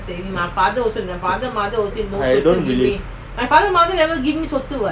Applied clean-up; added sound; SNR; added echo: none; none; none; none.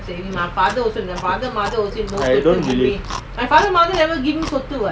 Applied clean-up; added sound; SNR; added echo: none; Chewing, mastication; 16 dB; none.